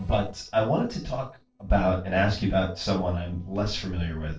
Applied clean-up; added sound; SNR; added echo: neural separator model SepFormer DNS4.